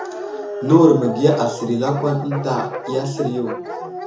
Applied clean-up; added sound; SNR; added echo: none; Dog; 9 dB; reverberation time 0.7 s.